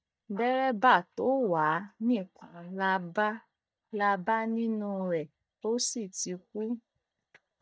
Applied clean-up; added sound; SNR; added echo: neural mask model DeepFilterNet 3.